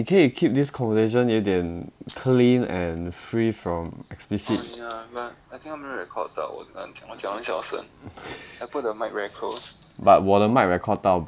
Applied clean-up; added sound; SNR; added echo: none; none; none; none.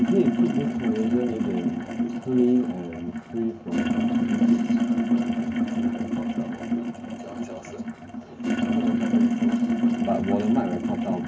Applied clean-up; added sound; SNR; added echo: none; Sink (filling or washing); -5 dB; reverberation time 0.3 s.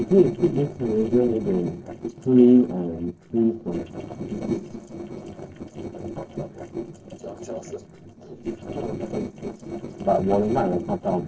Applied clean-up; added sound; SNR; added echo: neural separator model SepFormer DNS4.